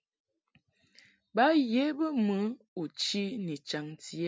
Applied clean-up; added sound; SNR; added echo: none; none; none; none.